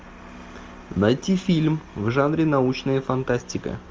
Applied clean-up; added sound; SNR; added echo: none; none; none; none.